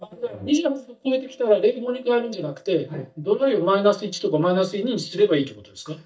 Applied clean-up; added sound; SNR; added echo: neural mask model DeepFilterNet 3.